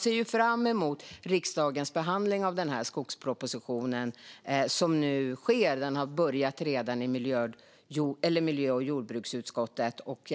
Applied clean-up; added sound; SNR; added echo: none; none; none; none.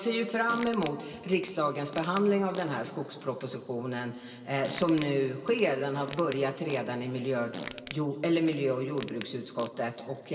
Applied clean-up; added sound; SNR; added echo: none; Fart; 14 dB; reverberation time 2.0 s.